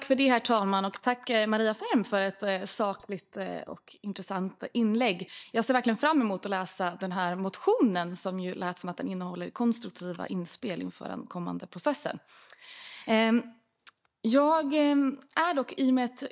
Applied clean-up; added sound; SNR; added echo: neural mask model DeepFilterNet 3.